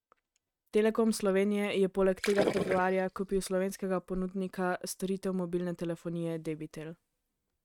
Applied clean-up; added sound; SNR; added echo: neural mask model RNNoise.